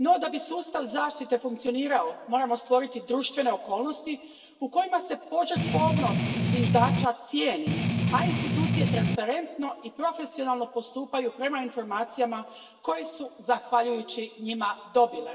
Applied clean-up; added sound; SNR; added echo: none; Strum; -3 dB; reverberation time 1.5 s.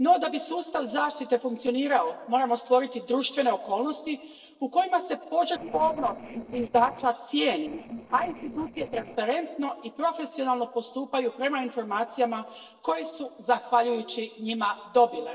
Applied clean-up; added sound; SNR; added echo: neural separator model SepFormer DNS4.